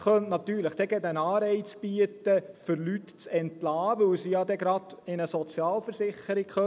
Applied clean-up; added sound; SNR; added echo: none; none; none; none.